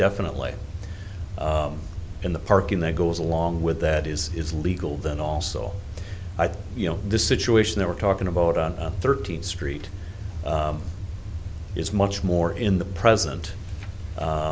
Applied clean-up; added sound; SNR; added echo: none; none; none; none.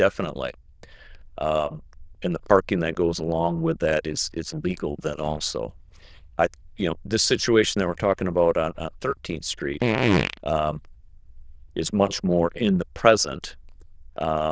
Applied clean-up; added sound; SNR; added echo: neural diffusion model UNIVERSE++.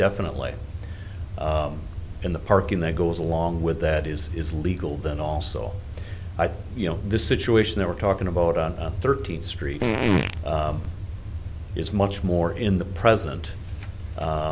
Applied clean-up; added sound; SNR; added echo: none; Fart; 1 dB; none.